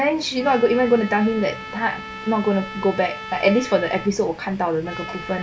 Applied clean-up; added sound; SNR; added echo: none; Trumpet; 14 dB; none.